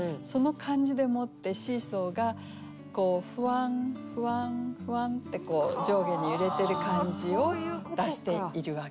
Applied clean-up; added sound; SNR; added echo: none; none; none; none.